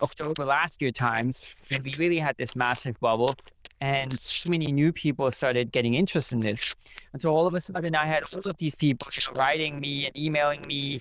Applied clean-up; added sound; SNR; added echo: neural diffusion model UNIVERSE++.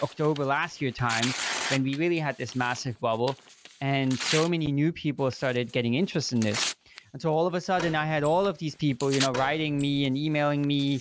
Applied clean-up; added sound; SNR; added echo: none; Door + Tearing; 11 dB; none.